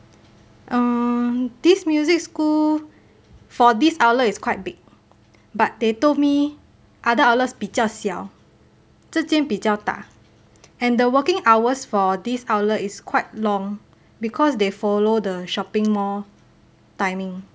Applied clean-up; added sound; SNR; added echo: none; none; none; none.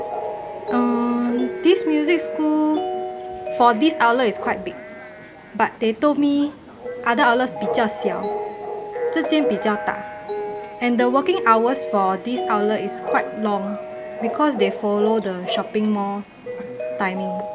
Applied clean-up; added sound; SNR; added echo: none; Bark / Chatter / Chirp, tweet / Livestock, farm animals, working animals + Mallet percussion; 6 dB; none.